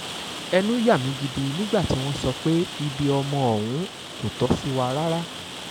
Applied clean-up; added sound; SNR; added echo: none; Rain; 10 dB; none.